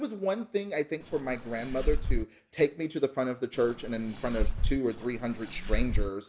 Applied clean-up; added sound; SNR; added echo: none; Fireworks; -2 dB; none.